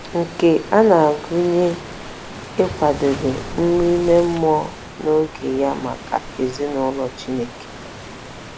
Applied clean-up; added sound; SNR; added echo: none; Waves, surf; 13 dB; none.